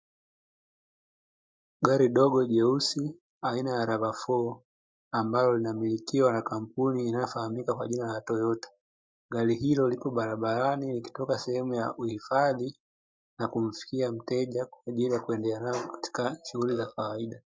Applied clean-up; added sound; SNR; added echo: neural mask model DeepFilterNet 3.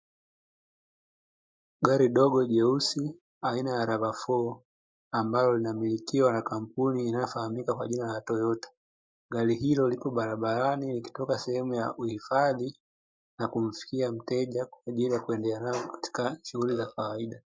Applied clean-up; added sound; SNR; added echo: neural mask model Resemble Enhance denoiser.